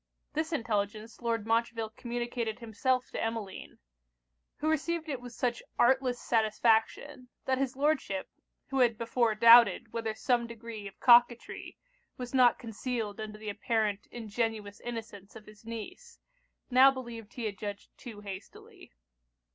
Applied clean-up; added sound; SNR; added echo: none; none; none; none.